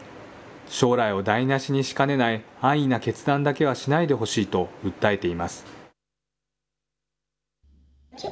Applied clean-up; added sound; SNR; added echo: none; none; none; none.